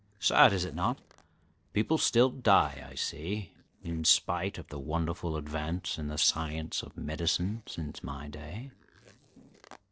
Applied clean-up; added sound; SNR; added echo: neural separator model SepFormer DNS4.